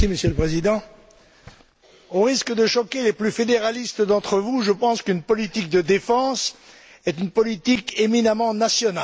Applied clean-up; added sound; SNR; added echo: none; none; none; none.